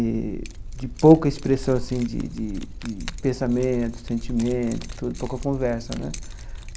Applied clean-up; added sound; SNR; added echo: none; Keys jangling; 9 dB; none.